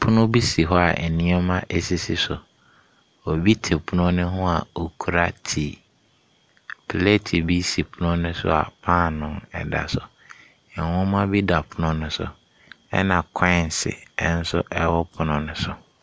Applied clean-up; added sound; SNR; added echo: none; none; none; none.